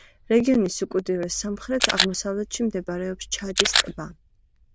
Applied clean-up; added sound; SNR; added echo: neural diffusion model UNIVERSE++.